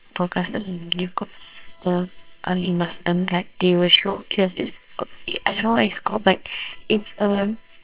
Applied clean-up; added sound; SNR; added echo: neural separator model SepFormer WHAMR!.